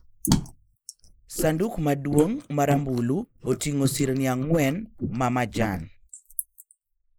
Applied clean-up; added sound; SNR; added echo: neural mask model Resemble Enhance denoiser.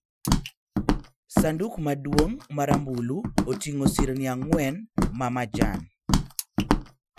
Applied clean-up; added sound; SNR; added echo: classical method Wiener filter.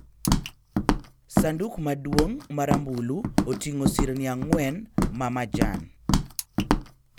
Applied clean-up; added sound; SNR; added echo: none; Walk, footsteps; -3 dB; none.